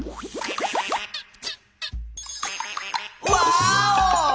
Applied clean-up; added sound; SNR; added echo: none; none; none; none.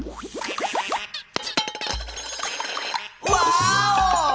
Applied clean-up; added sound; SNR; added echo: none; Coin (dropping); 10 dB; none.